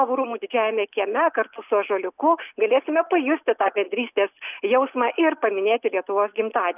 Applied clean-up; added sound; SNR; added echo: none; none; none; none.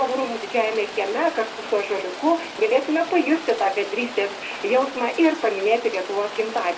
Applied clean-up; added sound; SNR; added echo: none; Rain; 12 dB; reverberation time 0.3 s.